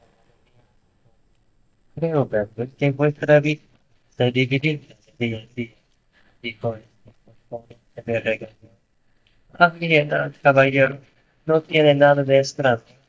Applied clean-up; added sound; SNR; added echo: neural mask model DeepFilterNet 3.